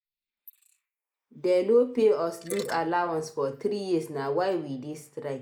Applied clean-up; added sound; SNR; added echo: neural mask model Resemble Enhance denoiser.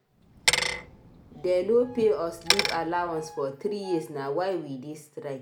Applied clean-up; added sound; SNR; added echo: none; Bicycle; 2 dB; none.